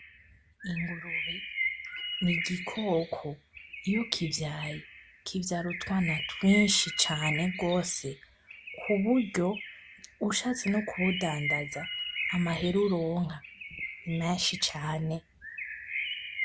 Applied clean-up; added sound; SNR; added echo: none; Bird; 7 dB; none.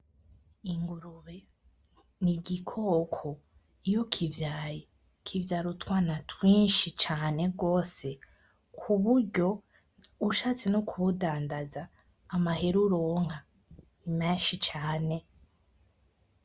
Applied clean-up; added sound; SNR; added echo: none; none; none; none.